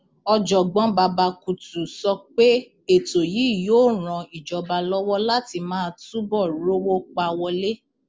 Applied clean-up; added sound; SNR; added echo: none; none; none; none.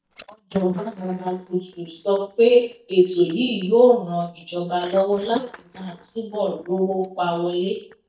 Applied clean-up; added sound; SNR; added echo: neural mask model DeepFilterNet 3.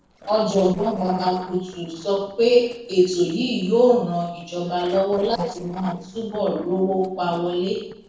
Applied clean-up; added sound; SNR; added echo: neural separator model SepFormer DNS4.